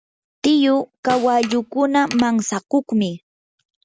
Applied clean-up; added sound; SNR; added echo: none; Mechanisms + Snare drum; 14 dB; none.